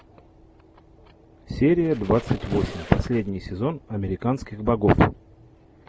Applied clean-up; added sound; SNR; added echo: none; Squeak; 17 dB; none.